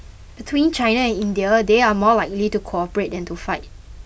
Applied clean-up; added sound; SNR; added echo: none; none; none; none.